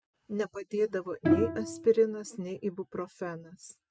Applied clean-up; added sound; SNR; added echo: none; Bowed string instrument; 2 dB; none.